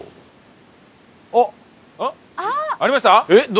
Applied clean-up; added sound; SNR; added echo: none; none; none; none.